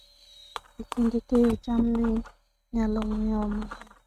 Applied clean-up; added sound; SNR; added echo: neural mask model RNNoise.